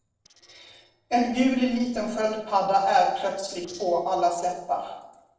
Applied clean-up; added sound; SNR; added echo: neural separator model SepFormer DNS4.